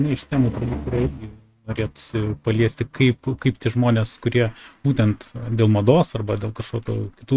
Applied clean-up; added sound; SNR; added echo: neural mask model RNNoise.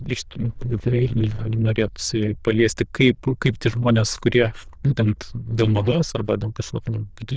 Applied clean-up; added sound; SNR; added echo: neural diffusion model UNIVERSE++.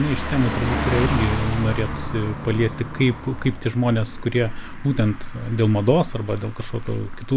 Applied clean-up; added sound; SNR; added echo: none; Car passing by; 7 dB; none.